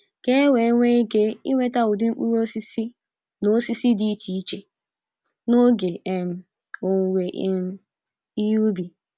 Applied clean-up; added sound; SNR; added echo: none; none; none; none.